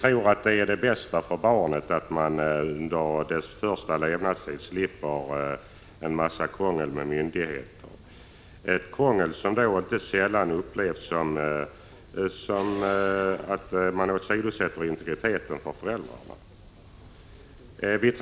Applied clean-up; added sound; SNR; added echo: none; none; none; none.